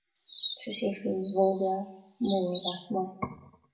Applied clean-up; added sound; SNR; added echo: none; Chirp, tweet; 2 dB; reverberation time 0.8 s.